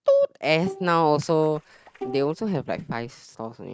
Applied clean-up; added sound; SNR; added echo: neural mask model RNNoise.